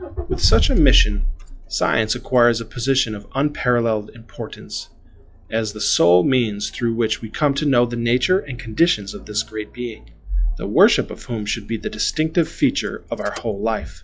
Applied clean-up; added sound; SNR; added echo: classical method log-MMSE.